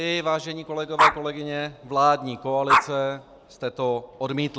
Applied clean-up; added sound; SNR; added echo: none; Dog; 2 dB; none.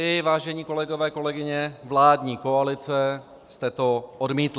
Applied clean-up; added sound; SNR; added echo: none; none; none; none.